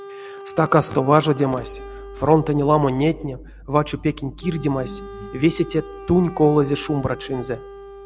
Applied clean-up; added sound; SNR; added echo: none; Wind instrument, woodwind instrument; 17 dB; none.